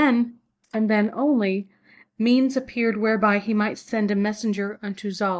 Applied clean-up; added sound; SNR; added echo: neural mask model DeepFilterNet 3.